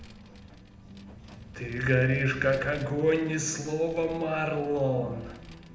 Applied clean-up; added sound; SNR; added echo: none; Vehicle; 18 dB; reverberation time 0.8 s.